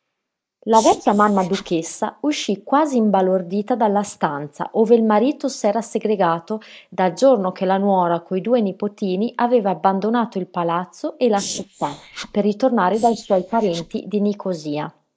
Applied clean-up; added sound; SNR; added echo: neural mask model Resemble Enhance denoiser.